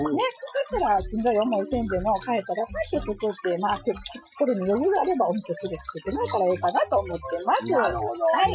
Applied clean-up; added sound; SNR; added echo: classical method Wiener filter.